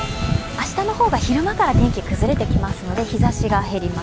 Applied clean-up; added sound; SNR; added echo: none; Wind / Ocean; 0 dB; none.